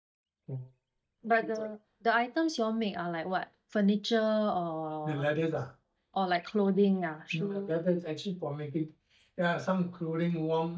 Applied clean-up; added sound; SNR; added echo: neural mask model DeepFilterNet 3.